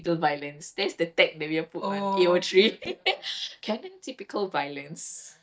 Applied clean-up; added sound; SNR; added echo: neural mask model DeepFilterNet 3.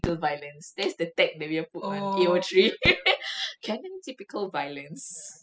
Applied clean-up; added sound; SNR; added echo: classical method spectral subtraction.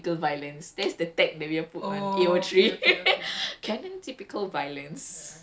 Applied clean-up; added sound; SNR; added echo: none; none; none; none.